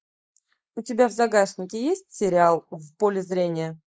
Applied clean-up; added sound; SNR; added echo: neural mask model Resemble Enhance denoiser.